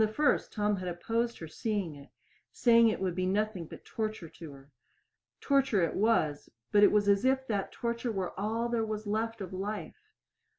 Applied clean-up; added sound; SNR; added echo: none; none; none; none.